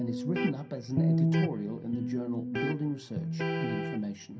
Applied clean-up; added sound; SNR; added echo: none; Electric guitar; -4 dB; reverberation time 0.3 s.